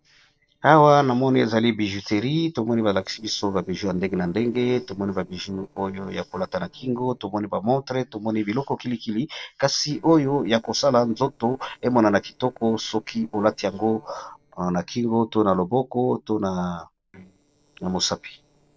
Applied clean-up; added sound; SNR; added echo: neural separator model SepFormer DNS4.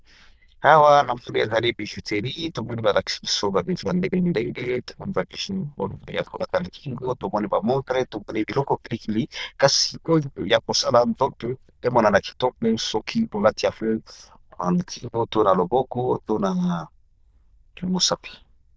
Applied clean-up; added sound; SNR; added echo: neural diffusion model UNIVERSE++.